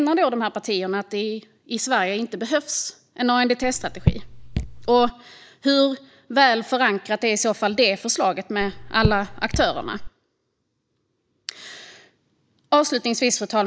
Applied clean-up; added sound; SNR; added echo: neural mask model DeepFilterNet 3.